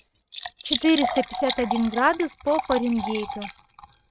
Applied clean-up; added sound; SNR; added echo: neural mask model RNNoise.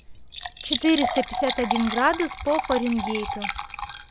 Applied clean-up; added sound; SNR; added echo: none; Liquid; 3 dB; none.